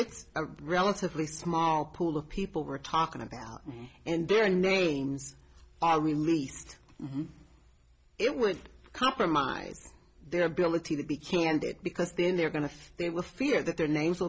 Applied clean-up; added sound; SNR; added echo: none; none; none; none.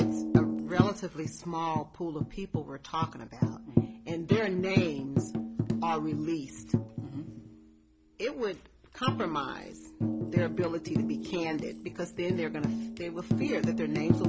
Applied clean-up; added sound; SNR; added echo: none; Tambourine; -3 dB; none.